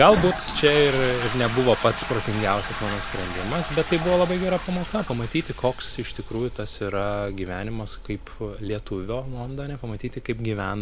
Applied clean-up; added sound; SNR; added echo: none; Toilet flush; 8 dB; none.